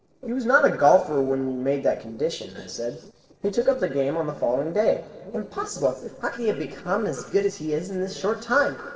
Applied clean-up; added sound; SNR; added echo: neural separator model SepFormer DNS4.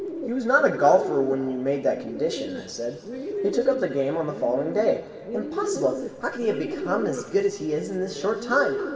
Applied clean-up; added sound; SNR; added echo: none; Bird; 8 dB; reverberation time 2.2 s.